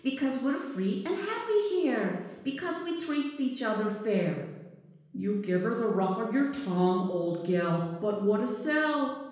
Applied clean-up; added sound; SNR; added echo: none; none; none; reverberation time 1.1 s.